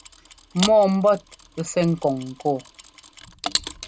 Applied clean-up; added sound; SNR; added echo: none; Mechanisms; 10 dB; none.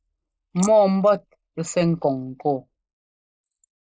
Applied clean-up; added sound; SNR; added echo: neural mask model Resemble Enhance denoiser.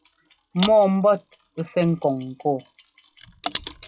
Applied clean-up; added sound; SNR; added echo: classical method log-MMSE.